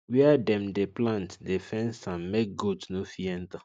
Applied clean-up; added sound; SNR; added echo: neural mask model Resemble Enhance denoiser.